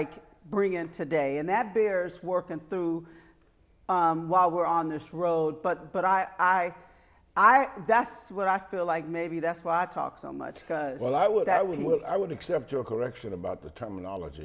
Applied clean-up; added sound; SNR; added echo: none; none; none; none.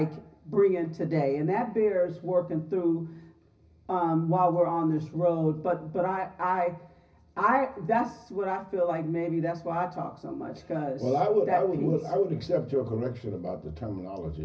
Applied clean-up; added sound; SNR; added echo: none; none; none; reverberation time 0.4 s.